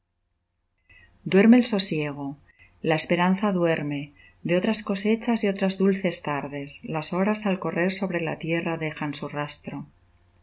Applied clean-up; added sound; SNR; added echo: none; none; none; none.